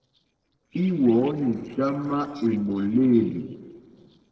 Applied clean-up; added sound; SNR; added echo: neural separator model SepFormer DNS4.